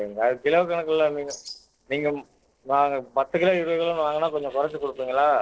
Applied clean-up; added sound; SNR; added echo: neural separator model SepFormer DNS4.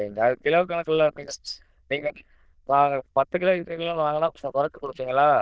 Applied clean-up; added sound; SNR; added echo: neural diffusion model UNIVERSE++.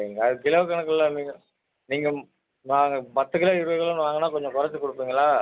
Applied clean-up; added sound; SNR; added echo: none; none; none; none.